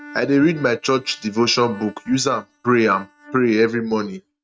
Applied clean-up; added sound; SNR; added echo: neural mask model RNNoise.